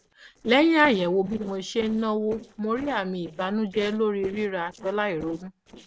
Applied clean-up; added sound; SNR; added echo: neural separator model SepFormer DNS4.